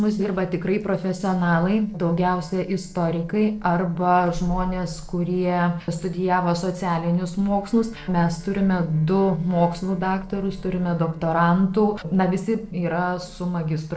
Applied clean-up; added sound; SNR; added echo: neural separator model SepFormer DNS4.